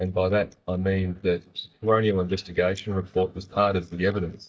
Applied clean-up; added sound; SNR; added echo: neural mask model DeepFilterNet 3.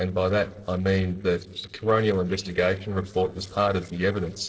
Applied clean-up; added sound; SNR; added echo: neural separator model SepFormer DNS4.